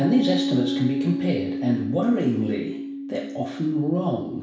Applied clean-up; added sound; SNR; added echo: none; Piano; 4 dB; reverberation time 0.7 s.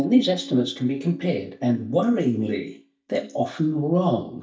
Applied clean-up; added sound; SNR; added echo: neural mask model DeepFilterNet 3.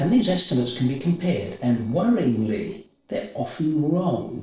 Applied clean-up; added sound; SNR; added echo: neural separator model SepFormer DNS4.